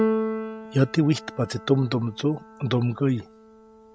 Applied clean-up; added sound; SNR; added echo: none; Keyboard (musical); 7 dB; none.